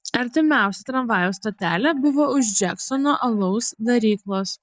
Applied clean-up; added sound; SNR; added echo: neural mask model DeepFilterNet 3.